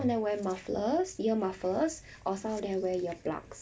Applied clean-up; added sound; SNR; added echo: none; none; none; none.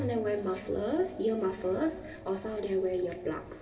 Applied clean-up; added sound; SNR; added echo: none; none; none; reverberation time 2.4 s.